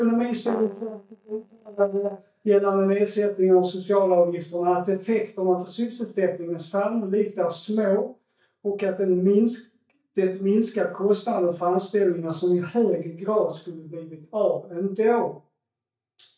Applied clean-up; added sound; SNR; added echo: neural mask model DeepFilterNet 3.